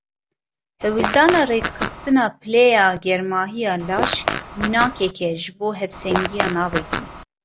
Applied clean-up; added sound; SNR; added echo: none; Fart; 5 dB; none.